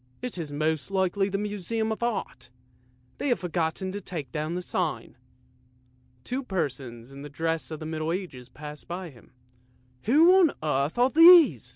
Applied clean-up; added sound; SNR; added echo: none; none; none; none.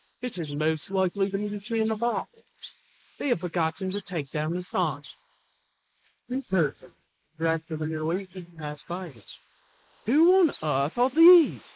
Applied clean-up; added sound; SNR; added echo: neural mask model Resemble Enhance denoiser.